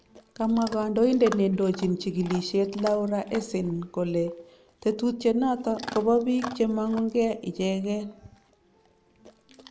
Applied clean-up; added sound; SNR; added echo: none; Chewing, mastication / Dog; 18 dB; none.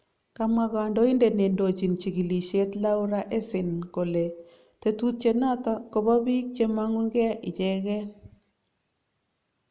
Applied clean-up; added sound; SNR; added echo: none; none; none; none.